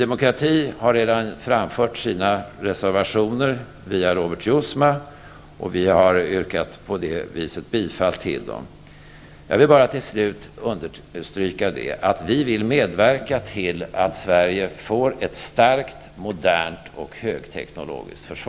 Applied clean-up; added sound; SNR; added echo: none; none; none; none.